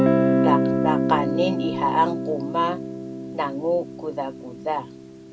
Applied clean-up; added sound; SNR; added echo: none; Guitar; -2 dB; reverberation time 0.2 s.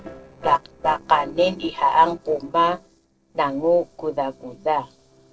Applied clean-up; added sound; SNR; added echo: neural separator model SepFormer DNS4.